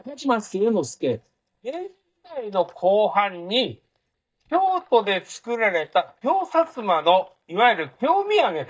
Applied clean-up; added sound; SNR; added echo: neural mask model DeepFilterNet 3.